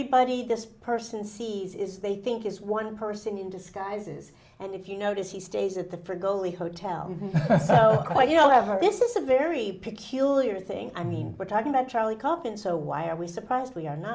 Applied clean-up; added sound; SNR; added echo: none; none; none; none.